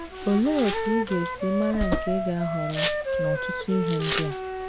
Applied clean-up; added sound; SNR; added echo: none; Wind instrument, woodwind instrument + Domestic sounds, home sounds; -1 dB; none.